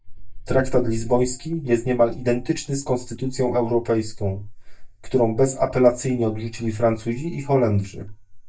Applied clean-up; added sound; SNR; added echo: neural mask model DeepFilterNet 3.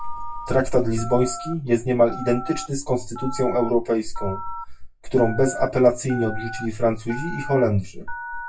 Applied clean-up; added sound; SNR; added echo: classical method WPE with log-MMSE.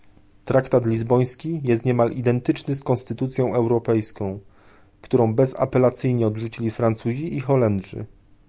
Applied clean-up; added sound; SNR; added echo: none; none; none; none.